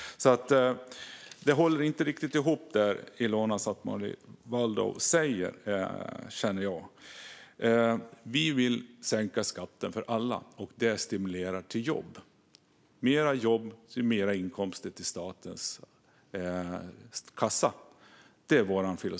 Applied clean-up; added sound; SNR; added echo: none; none; none; none.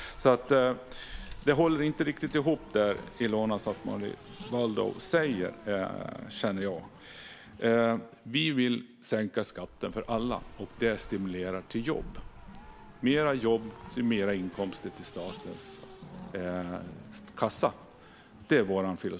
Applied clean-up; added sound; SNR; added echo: none; Race car, auto racing; 17 dB; none.